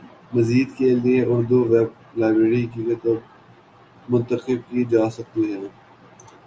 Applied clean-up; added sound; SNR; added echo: none; none; none; none.